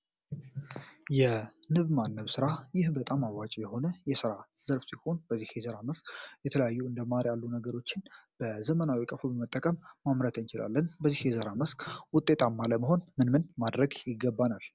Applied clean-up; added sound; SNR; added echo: none; none; none; none.